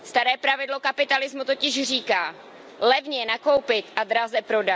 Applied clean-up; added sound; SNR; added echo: none; none; none; none.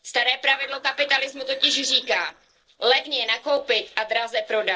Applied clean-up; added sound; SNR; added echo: neural separator model SepFormer DNS4.